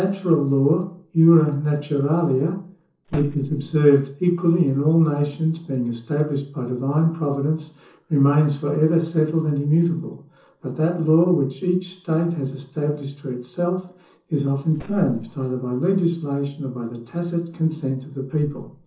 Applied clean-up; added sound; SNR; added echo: neural separator model SepFormer DNS4.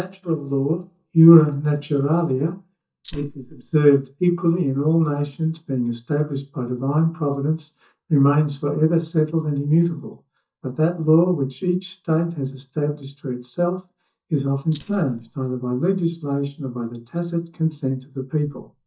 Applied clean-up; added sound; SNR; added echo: neural mask model DeepFilterNet 3.